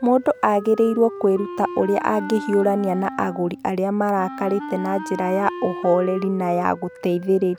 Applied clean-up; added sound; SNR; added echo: none; Wind instrument, woodwind instrument; 13 dB; none.